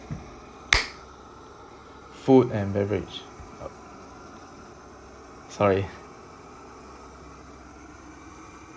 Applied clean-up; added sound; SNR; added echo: none; Fire; 16 dB; none.